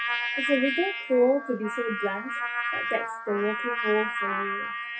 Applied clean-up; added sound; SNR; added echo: classical method WPE with log-MMSE.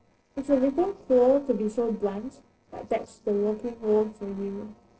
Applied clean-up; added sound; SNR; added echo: neural separator model SepFormer DNS4.